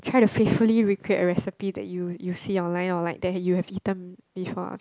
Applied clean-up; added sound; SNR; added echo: none; none; none; none.